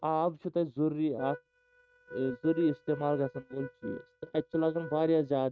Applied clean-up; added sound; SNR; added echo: neural mask model RNNoise.